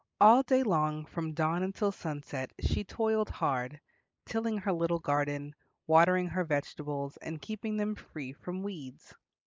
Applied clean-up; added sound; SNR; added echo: neural mask model Resemble Enhance denoiser.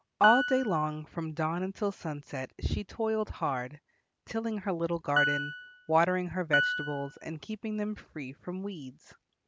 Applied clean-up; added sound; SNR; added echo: none; Piano; 1 dB; none.